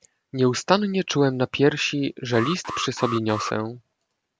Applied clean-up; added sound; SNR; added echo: none; Alarm; 9 dB; none.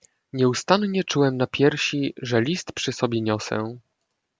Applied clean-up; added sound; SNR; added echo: none; none; none; none.